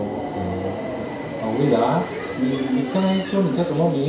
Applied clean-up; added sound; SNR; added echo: none; Subway, metro, underground; 6 dB; reverberation time 0.6 s.